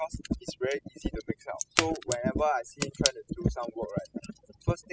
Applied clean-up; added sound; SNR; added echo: classical method spectral subtraction.